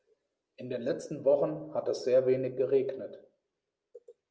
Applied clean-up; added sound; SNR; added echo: none; none; none; none.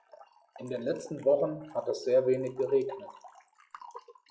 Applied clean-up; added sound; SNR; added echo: classical method log-MMSE.